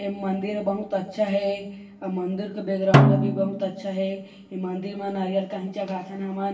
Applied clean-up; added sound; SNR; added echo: none; Snare drum; -4 dB; reverberation time 0.8 s.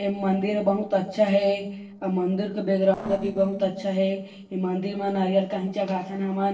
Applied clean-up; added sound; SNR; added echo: neural separator model SepFormer DNS4.